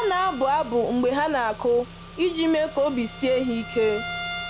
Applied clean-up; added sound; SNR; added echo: none; Engine / Car + Bowed string instrument; 12 dB; none.